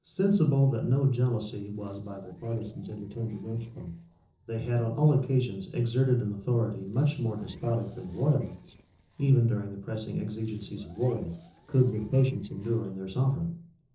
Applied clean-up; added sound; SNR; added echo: neural separator model SepFormer DNS4.